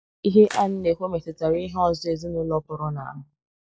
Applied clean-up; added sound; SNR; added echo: classical method log-MMSE.